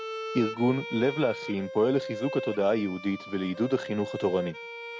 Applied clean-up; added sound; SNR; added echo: none; Bowed string instrument; 9 dB; none.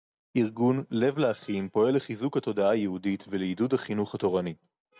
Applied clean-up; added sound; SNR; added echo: none; none; none; none.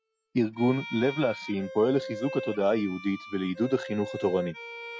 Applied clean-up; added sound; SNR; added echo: classical method Wiener filter.